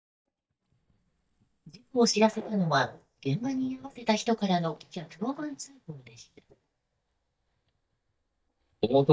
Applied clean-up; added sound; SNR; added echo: neural mask model DeepFilterNet 3.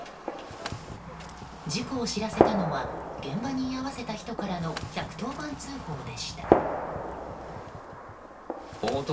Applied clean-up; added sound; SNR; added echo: none; Gunshot, gunfire; -3 dB; reverberation time 0.3 s.